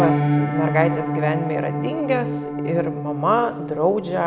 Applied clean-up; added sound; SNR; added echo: none; Piano; 1 dB; none.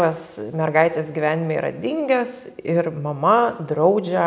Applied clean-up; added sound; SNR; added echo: none; none; none; none.